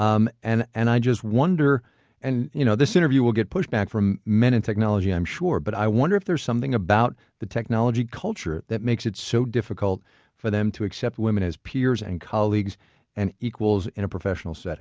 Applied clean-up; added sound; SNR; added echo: none; none; none; none.